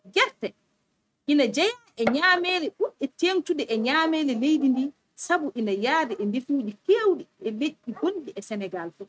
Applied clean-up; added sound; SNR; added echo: neural mask model RNNoise.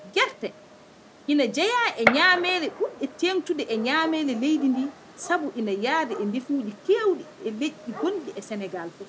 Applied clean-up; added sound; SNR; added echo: none; Gunshot, gunfire; 11 dB; none.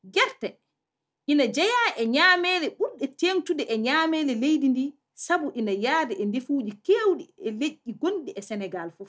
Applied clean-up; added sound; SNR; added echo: none; none; none; none.